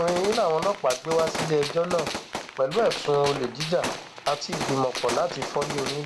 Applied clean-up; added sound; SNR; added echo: none; Gunshot, gunfire; 7 dB; none.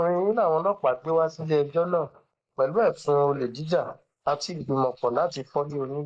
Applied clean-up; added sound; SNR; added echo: neural mask model Resemble Enhance denoiser.